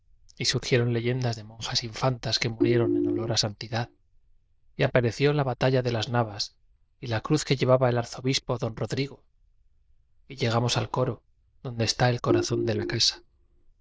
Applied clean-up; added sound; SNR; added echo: neural diffusion model UNIVERSE++.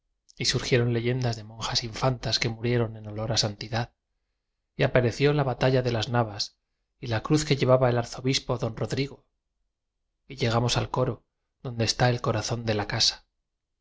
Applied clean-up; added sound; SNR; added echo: none; none; none; none.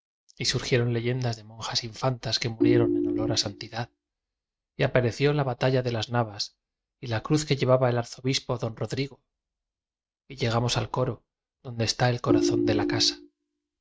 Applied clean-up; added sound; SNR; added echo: neural mask model RNNoise.